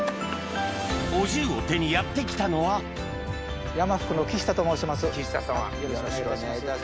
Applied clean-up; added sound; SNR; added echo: none; Thump, thud; 16 dB; none.